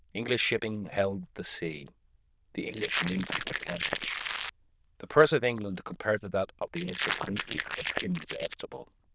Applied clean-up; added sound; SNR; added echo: neural diffusion model UNIVERSE++.